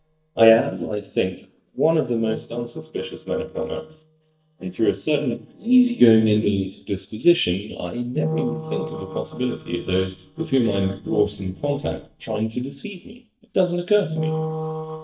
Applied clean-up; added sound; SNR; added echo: neural mask model DeepFilterNet 3.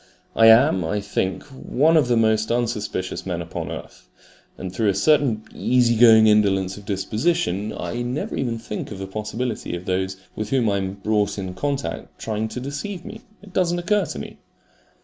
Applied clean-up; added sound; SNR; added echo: none; none; none; none.